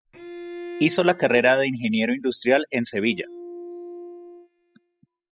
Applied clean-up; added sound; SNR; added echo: classical method spectral subtraction.